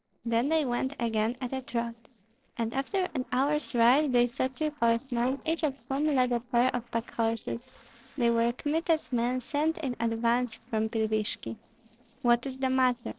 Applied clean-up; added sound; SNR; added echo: neural separator model SepFormer DNS4.